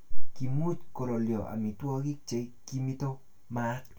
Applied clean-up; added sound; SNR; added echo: none; none; none; reverberation time 0.2 s.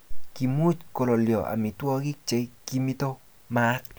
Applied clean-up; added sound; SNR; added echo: none; none; none; none.